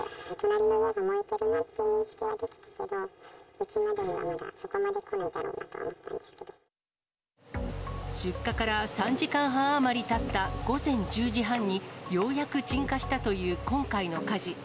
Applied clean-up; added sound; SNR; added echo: none; none; none; none.